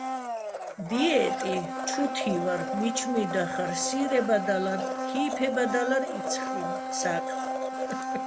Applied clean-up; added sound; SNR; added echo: none; Domestic sounds, home sounds; 2 dB; none.